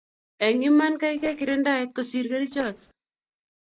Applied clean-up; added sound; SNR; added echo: neural separator model SepFormer DNS4.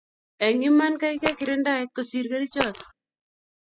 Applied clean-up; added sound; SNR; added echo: classical method spectral subtraction.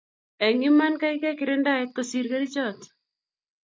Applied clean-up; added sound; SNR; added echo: none; none; none; none.